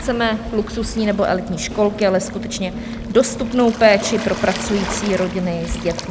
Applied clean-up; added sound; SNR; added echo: none; Waves, surf; 9 dB; none.